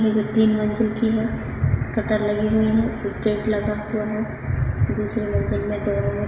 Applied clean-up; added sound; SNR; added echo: none; none; none; reverberation time 2.1 s.